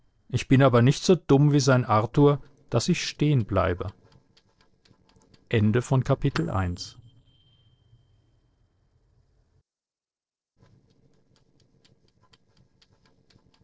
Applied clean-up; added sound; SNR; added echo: neural separator model SepFormer DNS4.